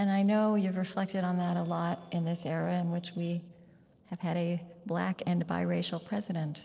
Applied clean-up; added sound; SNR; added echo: neural separator model SepFormer DNS4.